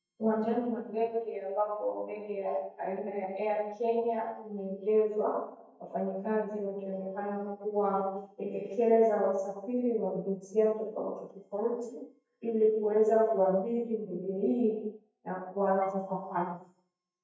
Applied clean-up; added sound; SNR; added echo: neural mask model DeepFilterNet 3.